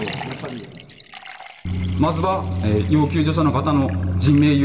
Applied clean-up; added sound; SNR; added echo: none; Liquid; 19 dB; reverberation time 1.6 s.